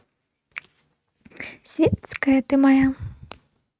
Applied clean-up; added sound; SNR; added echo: neural mask model RNNoise.